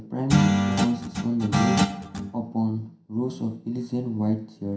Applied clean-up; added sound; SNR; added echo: none; Guitar; -3 dB; reverberation time 0.5 s.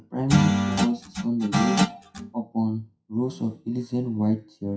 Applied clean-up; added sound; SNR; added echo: classical method WPE with log-MMSE.